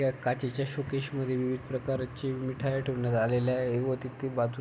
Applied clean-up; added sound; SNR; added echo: none; none; none; none.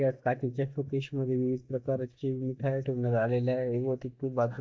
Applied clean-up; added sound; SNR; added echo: neural mask model DeepFilterNet 3.